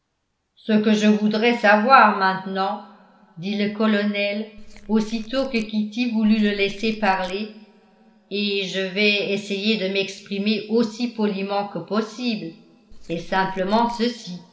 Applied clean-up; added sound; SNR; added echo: none; Squeak / Tools; 16 dB; reverberation time 2.8 s.